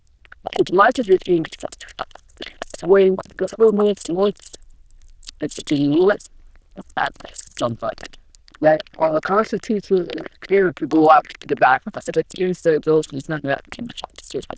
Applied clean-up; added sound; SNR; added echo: neural diffusion model UNIVERSE++.